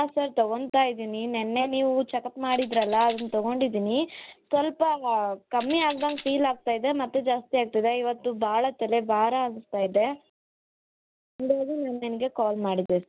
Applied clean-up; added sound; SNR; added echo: none; Tambourine; 11 dB; none.